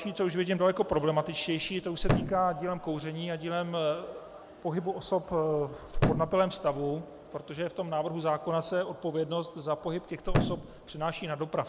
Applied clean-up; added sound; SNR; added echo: none; Thump, thud; 2 dB; none.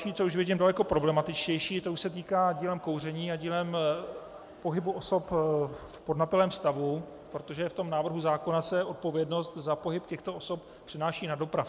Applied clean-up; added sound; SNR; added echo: none; none; none; none.